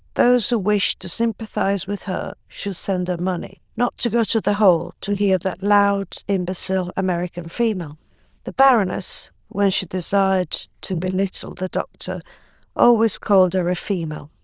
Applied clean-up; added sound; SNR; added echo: neural diffusion model UNIVERSE++.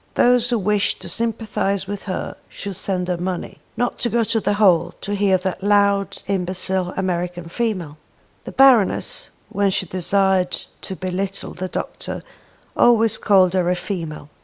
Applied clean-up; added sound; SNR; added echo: none; none; none; none.